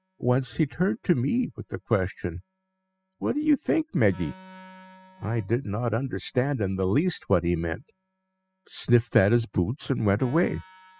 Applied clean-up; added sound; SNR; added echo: classical method spectral subtraction.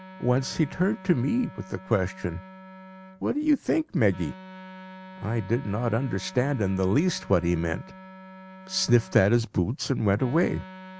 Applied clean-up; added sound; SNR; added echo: none; Wind instrument, woodwind instrument; 18 dB; none.